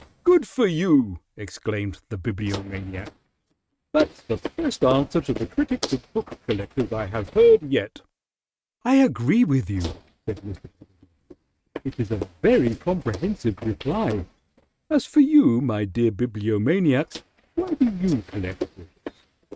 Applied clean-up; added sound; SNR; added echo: neural mask model RNNoise.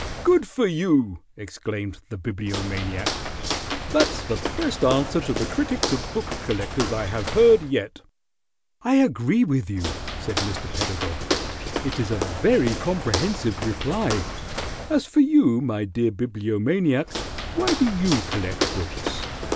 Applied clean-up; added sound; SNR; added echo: none; Walk, footsteps; 6 dB; none.